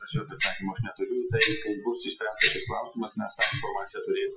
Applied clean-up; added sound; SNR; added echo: classical method Wiener filter.